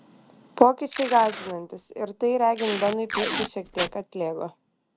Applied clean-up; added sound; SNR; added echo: none; Packing tape, duct tape; 4 dB; none.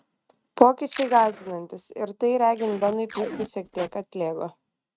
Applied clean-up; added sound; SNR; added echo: neural mask model RNNoise.